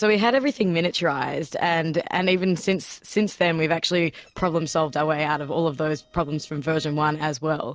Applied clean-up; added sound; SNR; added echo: neural separator model SepFormer DNS4.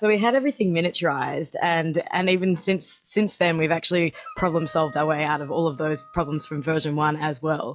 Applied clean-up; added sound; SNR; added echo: classical method log-MMSE.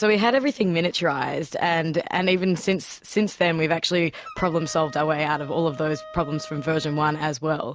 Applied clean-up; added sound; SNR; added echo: none; Wind instrument, woodwind instrument; 18 dB; none.